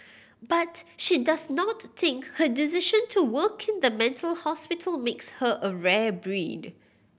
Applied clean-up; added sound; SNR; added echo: none; none; none; none.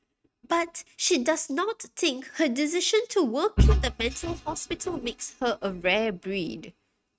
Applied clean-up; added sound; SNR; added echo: neural mask model RNNoise.